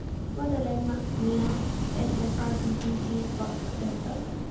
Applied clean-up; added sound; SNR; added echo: none; Waves, surf / Wind; -3 dB; reverberation time 0.6 s.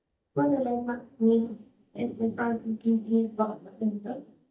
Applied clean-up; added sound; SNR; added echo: neural mask model DeepFilterNet 3.